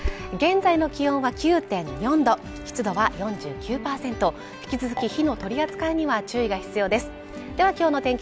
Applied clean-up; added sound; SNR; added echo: none; Sink (filling or washing); 16 dB; none.